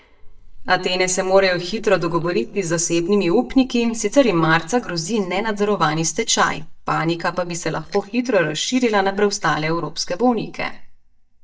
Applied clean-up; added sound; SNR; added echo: neural mask model DeepFilterNet 3.